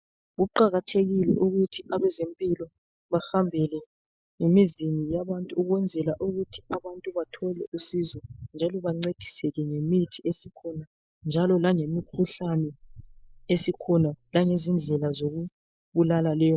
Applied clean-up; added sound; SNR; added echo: neural mask model Resemble Enhance denoiser.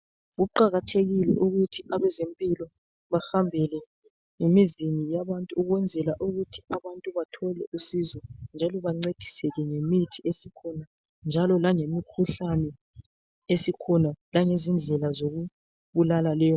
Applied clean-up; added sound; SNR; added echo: none; none; none; none.